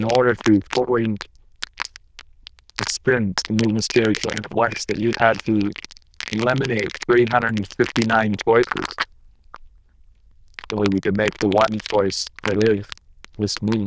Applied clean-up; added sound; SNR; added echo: neural diffusion model UNIVERSE++.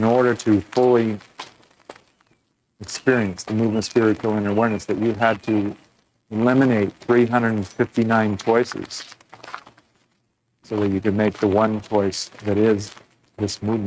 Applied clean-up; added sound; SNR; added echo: neural mask model RNNoise.